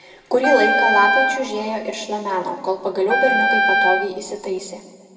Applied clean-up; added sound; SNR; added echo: none; Wind instrument, woodwind instrument; -1 dB; reverberation time 1.9 s.